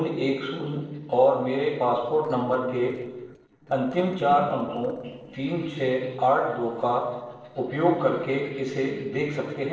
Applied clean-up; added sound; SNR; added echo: neural separator model SepFormer DNS4.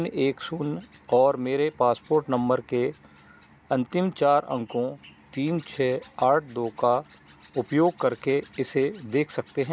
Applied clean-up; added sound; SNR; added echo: none; none; none; none.